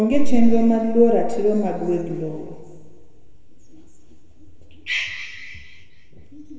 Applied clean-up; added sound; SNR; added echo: none; none; none; reverberation time 2.0 s.